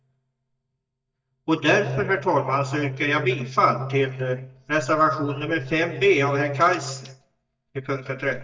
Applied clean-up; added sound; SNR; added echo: neural mask model DeepFilterNet 3.